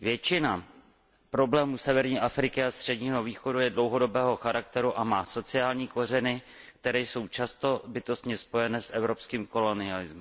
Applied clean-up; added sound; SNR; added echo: none; none; none; none.